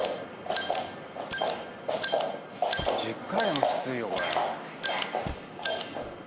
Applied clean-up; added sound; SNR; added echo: none; Motor vehicle (road); 18 dB; none.